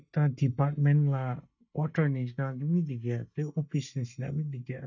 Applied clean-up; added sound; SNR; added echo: neural mask model DeepFilterNet 3.